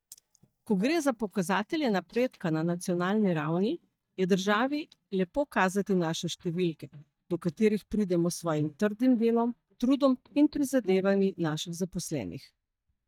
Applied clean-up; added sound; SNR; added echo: neural mask model DeepFilterNet 3.